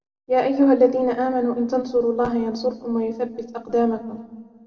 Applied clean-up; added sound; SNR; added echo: none; none; none; reverberation time 1.5 s.